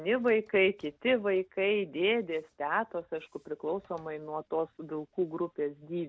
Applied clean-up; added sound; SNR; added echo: none; none; none; none.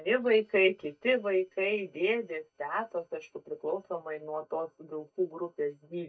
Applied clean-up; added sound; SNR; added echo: neural mask model DeepFilterNet 3.